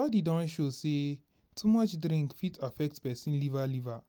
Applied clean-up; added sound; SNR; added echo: none; none; none; none.